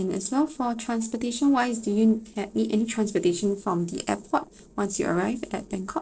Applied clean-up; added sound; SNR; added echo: neural separator model SepFormer DNS4.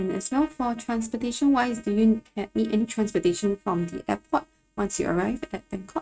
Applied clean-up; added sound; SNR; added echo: neural mask model RNNoise.